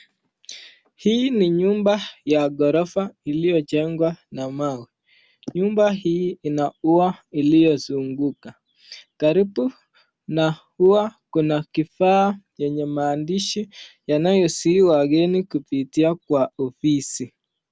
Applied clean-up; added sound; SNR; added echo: none; none; none; none.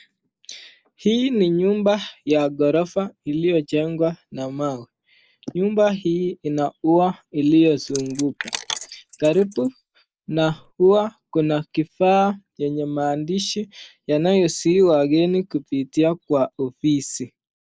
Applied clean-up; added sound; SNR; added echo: neural mask model Resemble Enhance denoiser.